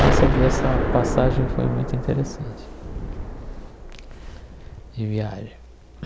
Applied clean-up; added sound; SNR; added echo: none; Explosion; -1 dB; none.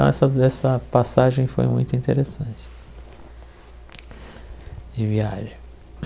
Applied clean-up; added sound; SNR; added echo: none; none; none; none.